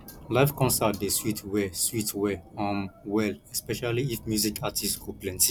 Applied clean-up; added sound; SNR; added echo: none; Thunder; 19 dB; none.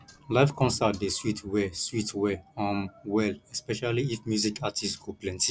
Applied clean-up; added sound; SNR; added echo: none; none; none; none.